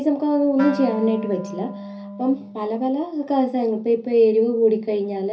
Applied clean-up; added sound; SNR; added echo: none; Wind instrument, woodwind instrument; 12 dB; reverberation time 0.5 s.